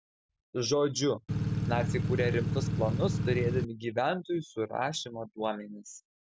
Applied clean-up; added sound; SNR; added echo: none; Engine / Truck / Car; -3 dB; none.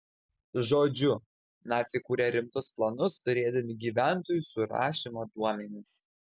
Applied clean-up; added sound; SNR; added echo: none; none; none; none.